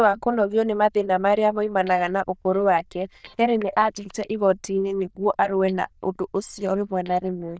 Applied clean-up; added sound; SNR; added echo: neural diffusion model UNIVERSE++.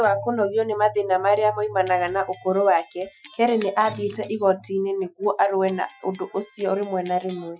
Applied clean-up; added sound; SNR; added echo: classical method Wiener filter.